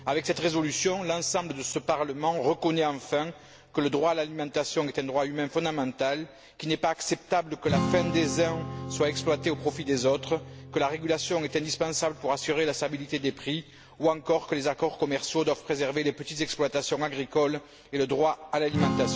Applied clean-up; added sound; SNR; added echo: none; Strum; 10 dB; none.